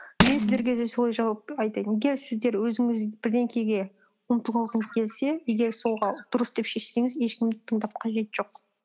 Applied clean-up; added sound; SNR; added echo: none; Crushing; -2 dB; none.